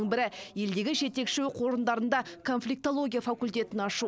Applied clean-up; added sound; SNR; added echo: none; none; none; none.